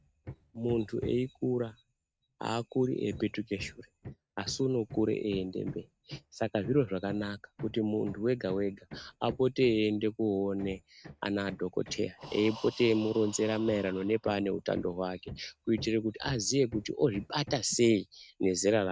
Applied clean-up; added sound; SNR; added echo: neural mask model RNNoise.